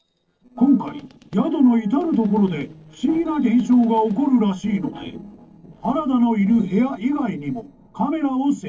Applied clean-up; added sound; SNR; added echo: neural separator model SepFormer DNS4.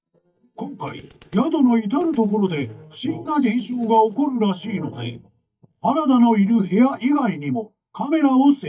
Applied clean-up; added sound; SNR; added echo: neural mask model DeepFilterNet 3.